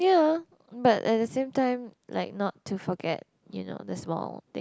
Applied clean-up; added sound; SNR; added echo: none; none; none; none.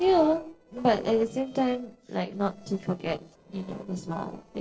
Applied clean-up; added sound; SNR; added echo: neural separator model SepFormer DNS4.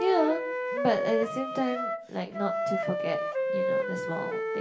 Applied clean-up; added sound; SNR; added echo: none; Wind instrument, woodwind instrument; 0 dB; reverberation time 0.8 s.